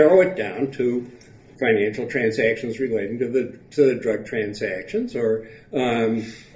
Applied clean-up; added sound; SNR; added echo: none; none; none; reverberation time 0.3 s.